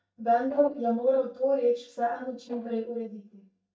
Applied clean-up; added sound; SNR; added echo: neural mask model DeepFilterNet 3.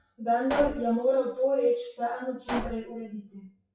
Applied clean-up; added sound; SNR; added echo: classical method WPE with log-MMSE.